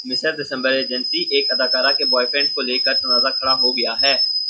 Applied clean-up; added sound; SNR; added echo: classical method log-MMSE.